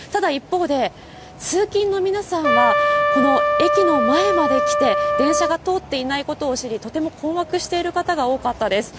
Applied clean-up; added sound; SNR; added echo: none; Trumpet; -3 dB; none.